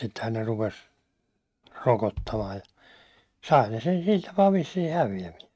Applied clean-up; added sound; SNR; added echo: neural mask model RNNoise.